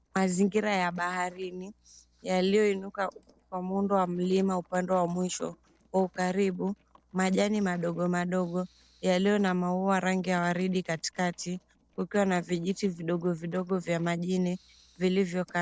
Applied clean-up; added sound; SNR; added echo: neural separator model SepFormer DNS4.